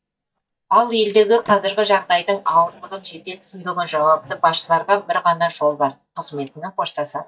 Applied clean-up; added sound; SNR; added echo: neural mask model DeepFilterNet 3.